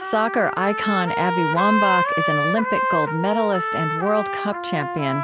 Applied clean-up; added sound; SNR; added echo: none; Trumpet; 1 dB; none.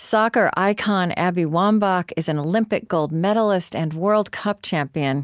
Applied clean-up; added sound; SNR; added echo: none; none; none; none.